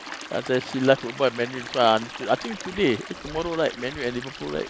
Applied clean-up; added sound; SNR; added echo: none; Stream; 13 dB; none.